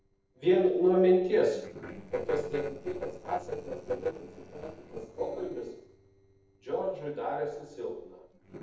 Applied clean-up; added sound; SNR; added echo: neural separator model SepFormer DNS4.